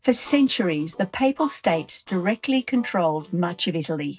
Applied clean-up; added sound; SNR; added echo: neural mask model DeepFilterNet 3.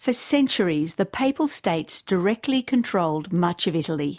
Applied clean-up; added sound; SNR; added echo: none; none; none; none.